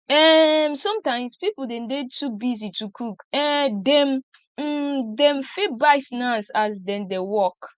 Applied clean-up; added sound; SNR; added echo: none; none; none; none.